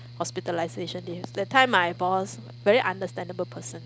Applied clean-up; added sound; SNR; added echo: none; Mechanical fan; 16 dB; none.